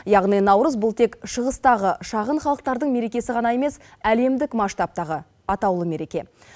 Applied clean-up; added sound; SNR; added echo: none; none; none; none.